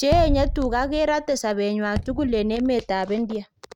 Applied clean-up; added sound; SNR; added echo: neural mask model RNNoise.